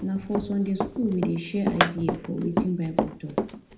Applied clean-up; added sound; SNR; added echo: none; Run; 1 dB; reverberation time 0.8 s.